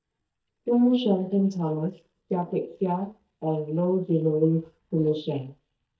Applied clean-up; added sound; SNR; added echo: neural mask model DeepFilterNet 3.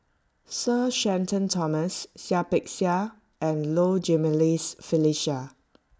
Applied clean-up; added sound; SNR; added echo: none; none; none; none.